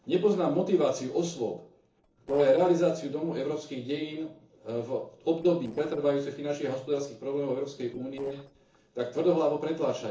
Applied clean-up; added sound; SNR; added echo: neural separator model SepFormer DNS4.